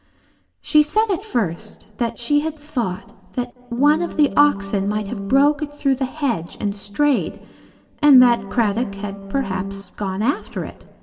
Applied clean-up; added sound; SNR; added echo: none; Organ; 9 dB; reverberation time 1.4 s.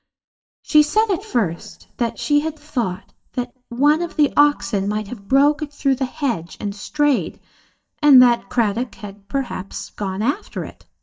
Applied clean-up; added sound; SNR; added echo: neural mask model DeepFilterNet 3.